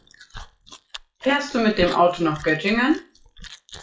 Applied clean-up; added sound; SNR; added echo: classical method WPE with log-MMSE.